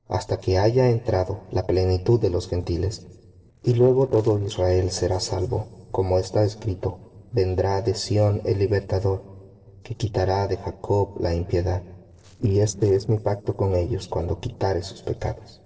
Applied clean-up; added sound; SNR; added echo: neural separator model SepFormer DNS4.